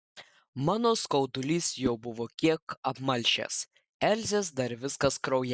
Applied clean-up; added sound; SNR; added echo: neural mask model DeepFilterNet 3.